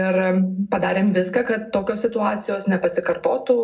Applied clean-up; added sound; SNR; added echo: none; none; none; reverberation time 0.3 s.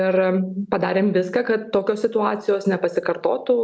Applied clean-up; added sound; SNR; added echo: none; none; none; none.